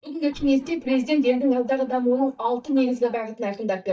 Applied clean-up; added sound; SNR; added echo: neural mask model DeepFilterNet 3.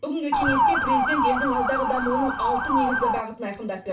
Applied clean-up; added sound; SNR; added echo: none; Motor vehicle (road) / Siren; -4 dB; reverberation time 0.2 s.